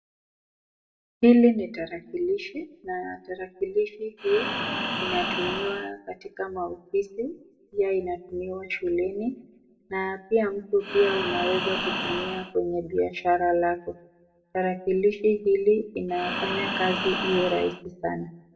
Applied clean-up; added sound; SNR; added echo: none; Breathing; 3 dB; reverberation time 0.6 s.